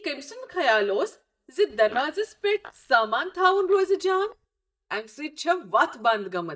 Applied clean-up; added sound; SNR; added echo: neural mask model DeepFilterNet 3.